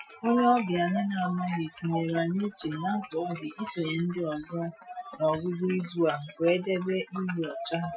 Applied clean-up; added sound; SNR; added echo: classical method Wiener filter.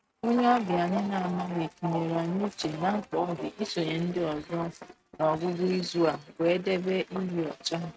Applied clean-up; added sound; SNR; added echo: neural mask model RNNoise.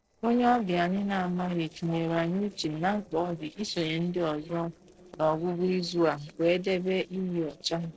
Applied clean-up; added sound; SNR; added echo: neural separator model SepFormer DNS4.